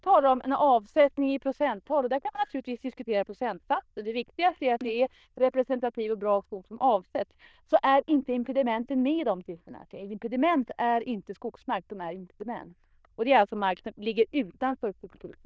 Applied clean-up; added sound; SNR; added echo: neural diffusion model UNIVERSE++.